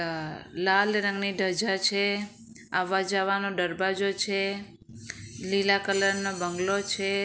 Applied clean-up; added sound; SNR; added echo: none; none; none; none.